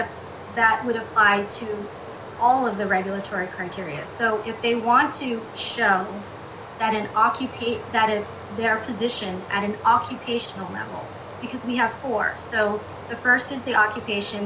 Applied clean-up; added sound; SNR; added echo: none; Stream; 13 dB; none.